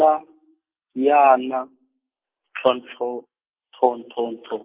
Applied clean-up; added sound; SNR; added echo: neural mask model Resemble Enhance denoiser.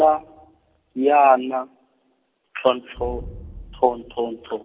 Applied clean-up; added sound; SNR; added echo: none; Explosion; 20 dB; none.